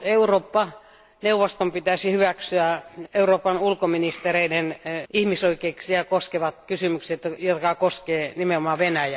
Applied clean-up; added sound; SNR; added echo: none; none; none; none.